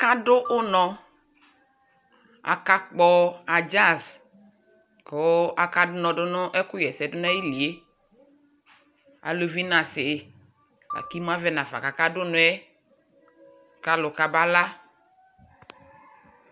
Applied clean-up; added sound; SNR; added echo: none; Marimba, xylophone; 17 dB; none.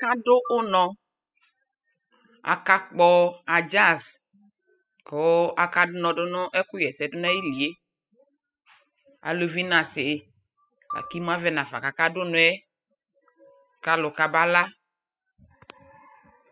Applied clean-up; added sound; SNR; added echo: classical method spectral subtraction.